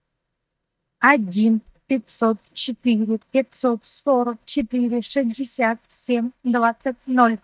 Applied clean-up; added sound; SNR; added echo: neural mask model DeepFilterNet 3.